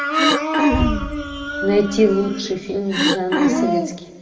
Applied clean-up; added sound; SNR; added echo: none; Cough; 0 dB; reverberation time 1.5 s.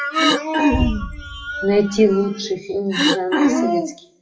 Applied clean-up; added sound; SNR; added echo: classical method WPE with log-MMSE.